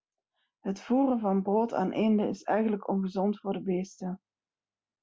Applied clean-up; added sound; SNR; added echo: none; none; none; none.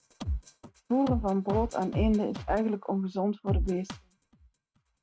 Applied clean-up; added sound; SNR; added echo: neural mask model RNNoise.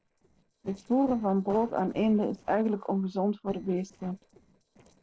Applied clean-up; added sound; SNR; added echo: neural separator model SepFormer DNS4.